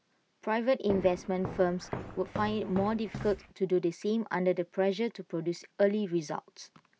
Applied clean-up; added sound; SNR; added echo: none; Walk, footsteps; 10 dB; none.